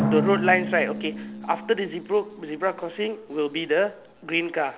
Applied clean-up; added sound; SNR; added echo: none; Drum; 6 dB; none.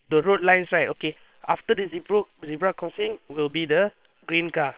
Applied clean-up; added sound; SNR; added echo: neural separator model SepFormer WHAM!.